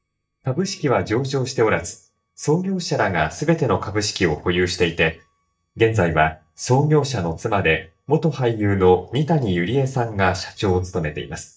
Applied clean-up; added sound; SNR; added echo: neural mask model DeepFilterNet 3.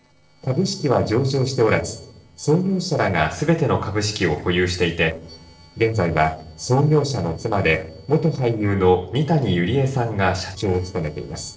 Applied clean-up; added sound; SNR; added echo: neural separator model SepFormer DNS4.